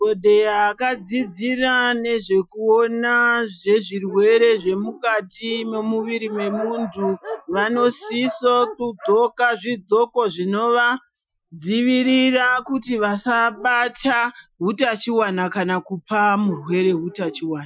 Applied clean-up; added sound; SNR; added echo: classical method Wiener filter.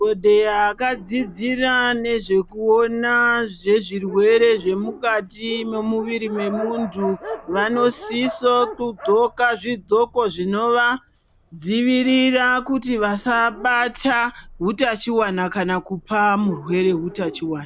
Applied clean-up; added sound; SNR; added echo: none; Dog; 17 dB; none.